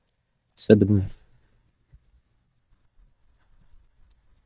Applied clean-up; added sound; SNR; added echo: neural mask model DeepFilterNet 3.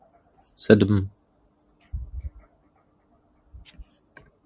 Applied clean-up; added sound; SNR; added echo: none; none; none; none.